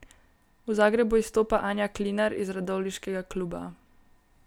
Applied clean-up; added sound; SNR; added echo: none; none; none; none.